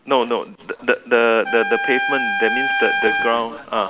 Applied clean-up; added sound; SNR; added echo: none; Trumpet; 3 dB; none.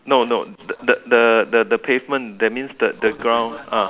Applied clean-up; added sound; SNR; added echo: none; none; none; none.